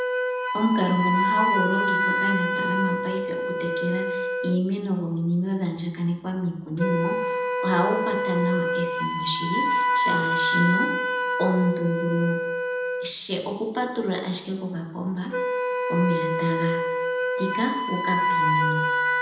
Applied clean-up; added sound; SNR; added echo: none; Wind instrument, woodwind instrument; -1 dB; reverberation time 0.8 s.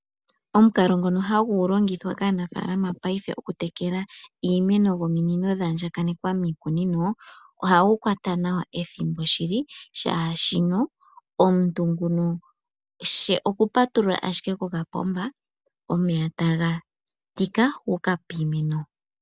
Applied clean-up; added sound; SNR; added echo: none; none; none; none.